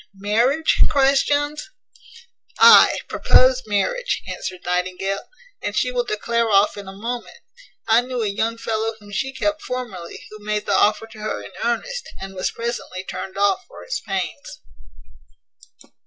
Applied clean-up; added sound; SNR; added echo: none; none; none; none.